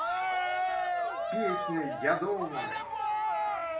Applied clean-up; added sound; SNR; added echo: none; Cheering; -4 dB; reverberation time 0.3 s.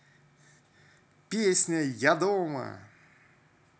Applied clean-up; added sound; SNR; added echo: none; none; none; none.